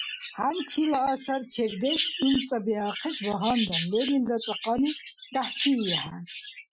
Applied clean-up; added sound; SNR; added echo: classical method Wiener filter.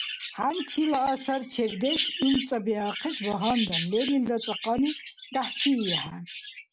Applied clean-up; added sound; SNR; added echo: none; Chirp, tweet; 7 dB; none.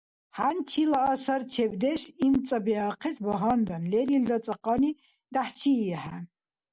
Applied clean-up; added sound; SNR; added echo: none; none; none; none.